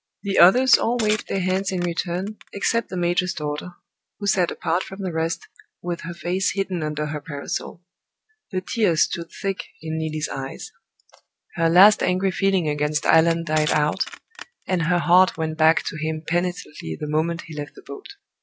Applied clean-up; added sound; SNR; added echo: none; Crushing; 15 dB; none.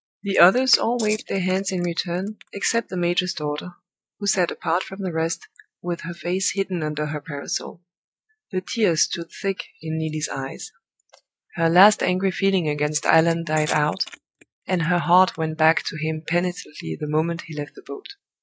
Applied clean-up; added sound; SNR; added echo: neural mask model Resemble Enhance denoiser.